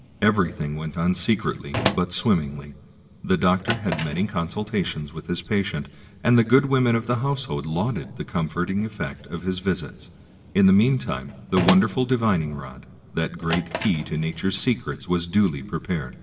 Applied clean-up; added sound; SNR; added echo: none; Drawer open or close; 12 dB; reverberation time 2.7 s.